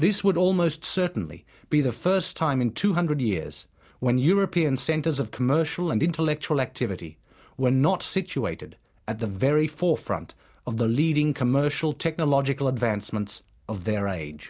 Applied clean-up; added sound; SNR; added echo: none; none; none; none.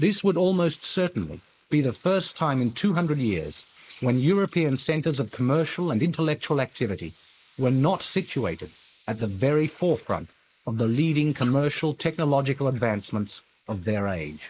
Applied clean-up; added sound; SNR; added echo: neural mask model Resemble Enhance denoiser.